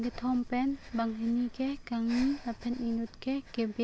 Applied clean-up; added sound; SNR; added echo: none; Breathing; 15 dB; none.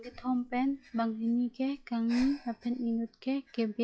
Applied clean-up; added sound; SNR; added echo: classical method log-MMSE.